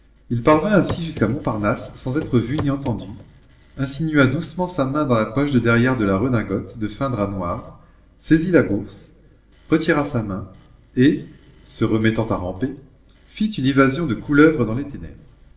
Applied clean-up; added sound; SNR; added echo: none; Walk, footsteps / Run / Wood; 13 dB; reverberation time 0.6 s.